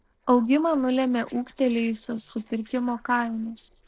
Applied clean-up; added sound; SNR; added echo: neural separator model SepFormer DNS4.